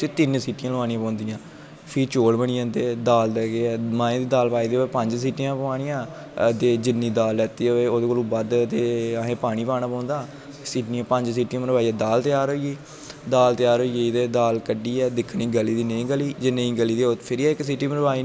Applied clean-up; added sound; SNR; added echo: none; none; none; none.